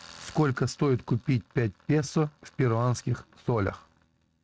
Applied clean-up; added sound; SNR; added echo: neural mask model RNNoise.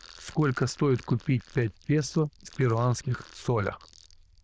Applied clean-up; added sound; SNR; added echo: neural diffusion model UNIVERSE++.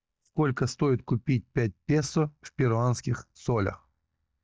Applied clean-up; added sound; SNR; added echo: neural mask model DeepFilterNet 3.